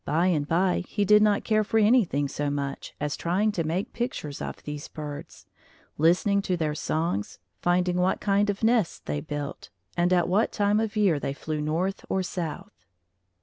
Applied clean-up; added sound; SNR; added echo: none; none; none; none.